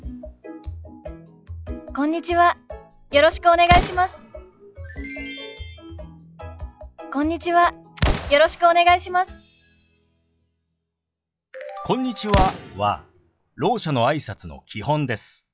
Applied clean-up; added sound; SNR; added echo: classical method log-MMSE.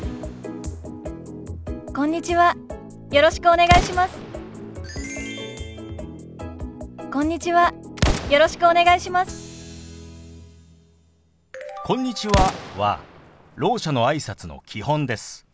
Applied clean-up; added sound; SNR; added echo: none; Explosion; 9 dB; none.